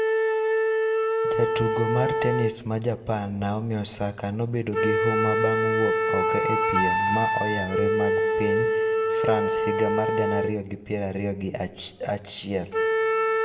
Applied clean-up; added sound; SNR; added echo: none; Wind instrument, woodwind instrument; -4 dB; reverberation time 1.4 s.